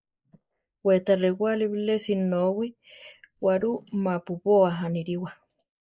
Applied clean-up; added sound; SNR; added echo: neural mask model Resemble Enhance denoiser.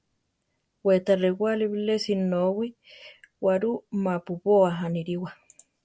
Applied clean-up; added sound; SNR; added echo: none; none; none; none.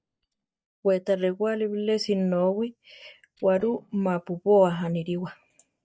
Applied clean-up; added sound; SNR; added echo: neural mask model DeepFilterNet 3.